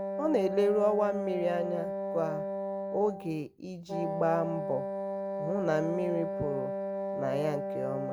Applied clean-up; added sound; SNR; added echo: none; Wind instrument, woodwind instrument; 3 dB; none.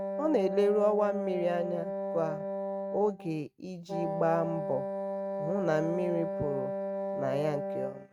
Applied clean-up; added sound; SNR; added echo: neural mask model RNNoise.